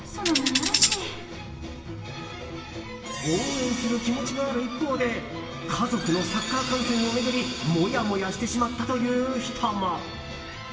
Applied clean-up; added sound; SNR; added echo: none; Tambourine; -1 dB; reverberation time 1.0 s.